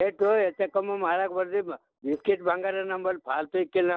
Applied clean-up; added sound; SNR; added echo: neural separator model SepFormer DNS4.